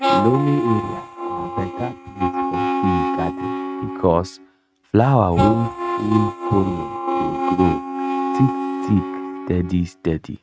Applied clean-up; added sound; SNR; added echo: neural mask model RNNoise.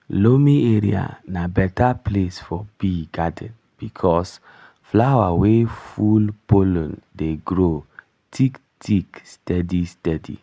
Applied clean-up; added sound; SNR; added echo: none; none; none; none.